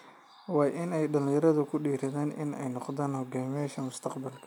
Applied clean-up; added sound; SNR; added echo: none; none; none; none.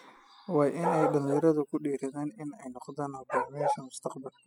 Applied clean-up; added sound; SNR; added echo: classical method spectral subtraction.